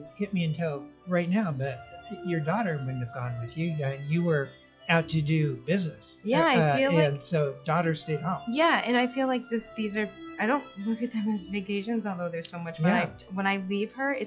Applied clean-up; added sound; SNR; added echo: classical method log-MMSE.